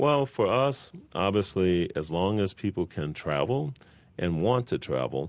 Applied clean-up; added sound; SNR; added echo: none; none; none; none.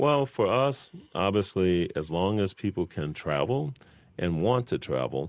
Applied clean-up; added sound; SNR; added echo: neural mask model Resemble Enhance denoiser.